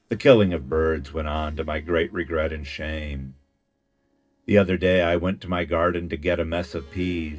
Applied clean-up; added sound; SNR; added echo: neural separator model SepFormer DNS4.